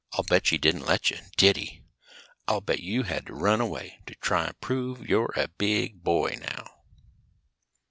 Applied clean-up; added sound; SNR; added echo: none; Scissors; 15 dB; none.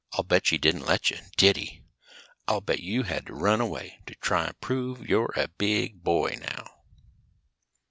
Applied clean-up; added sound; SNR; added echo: none; none; none; none.